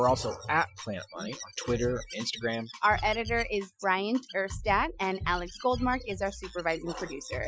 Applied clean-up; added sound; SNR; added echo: classical method Wiener filter.